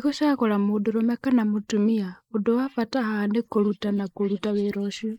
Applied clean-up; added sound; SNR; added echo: neural mask model Resemble Enhance denoiser.